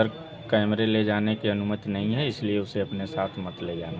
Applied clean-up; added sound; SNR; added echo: none; none; none; none.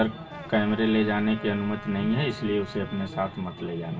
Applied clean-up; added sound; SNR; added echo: none; Trumpet; 16 dB; reverberation time 0.2 s.